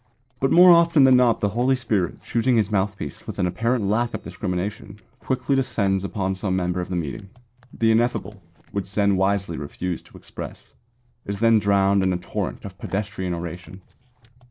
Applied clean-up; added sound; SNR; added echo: neural separator model SepFormer DNS4.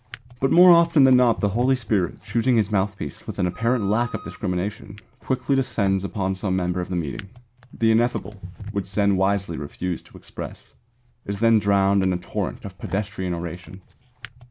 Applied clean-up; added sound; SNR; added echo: none; Wind instrument, woodwind instrument + Drawer open or close; 19 dB; none.